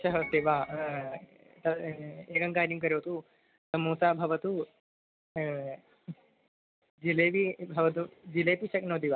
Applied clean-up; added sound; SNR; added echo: none; Organ; 13 dB; none.